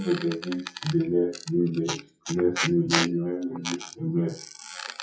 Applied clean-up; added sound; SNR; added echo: classical method WPE with log-MMSE.